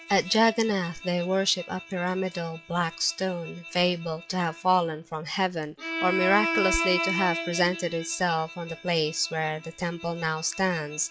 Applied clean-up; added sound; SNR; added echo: classical method log-MMSE.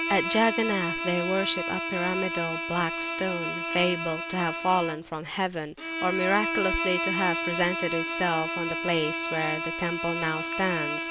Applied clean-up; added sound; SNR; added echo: none; Bowed string instrument; 3 dB; none.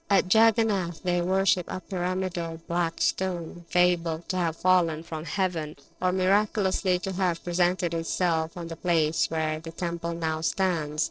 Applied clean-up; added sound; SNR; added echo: neural separator model SepFormer DNS4.